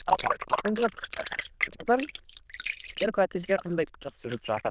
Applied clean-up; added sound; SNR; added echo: neural diffusion model UNIVERSE++.